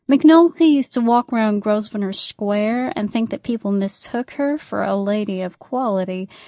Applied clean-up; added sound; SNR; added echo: neural mask model DeepFilterNet 3.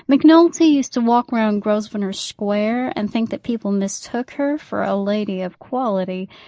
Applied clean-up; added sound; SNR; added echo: neural mask model Resemble Enhance denoiser.